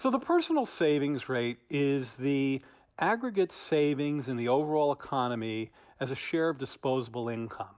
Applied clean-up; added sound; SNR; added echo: none; none; none; none.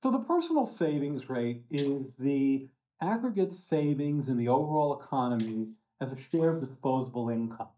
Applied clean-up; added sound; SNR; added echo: neural mask model DeepFilterNet 3.